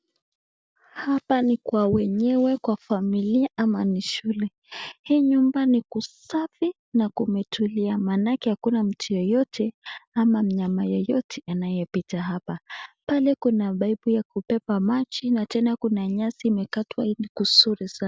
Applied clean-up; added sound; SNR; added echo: none; none; none; none.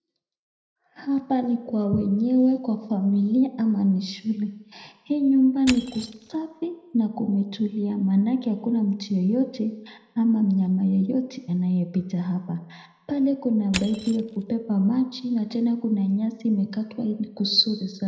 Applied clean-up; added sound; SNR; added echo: none; Crushing; 14 dB; reverberation time 0.8 s.